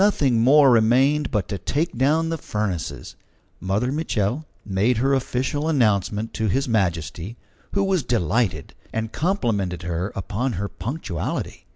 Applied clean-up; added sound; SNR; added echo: none; none; none; none.